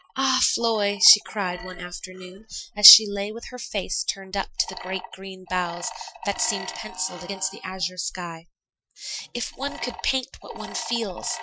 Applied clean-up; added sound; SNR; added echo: classical method Wiener filter.